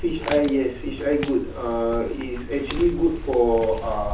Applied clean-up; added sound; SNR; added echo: none; Walk, footsteps; 9 dB; reverberation time 0.7 s.